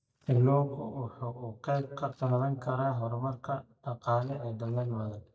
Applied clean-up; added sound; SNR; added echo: neural mask model DeepFilterNet 3.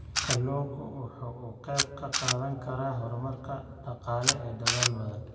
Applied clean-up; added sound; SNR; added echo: none; Camera; 1 dB; reverberation time 2.1 s.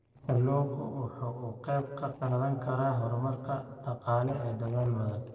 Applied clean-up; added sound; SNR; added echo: neural separator model SepFormer DNS4.